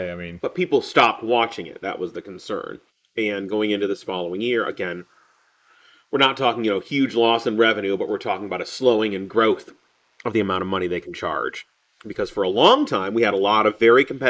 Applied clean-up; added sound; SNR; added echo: neural mask model Resemble Enhance denoiser.